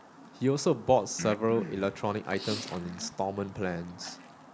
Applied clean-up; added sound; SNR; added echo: none; Breathing + Chirp, tweet; 13 dB; none.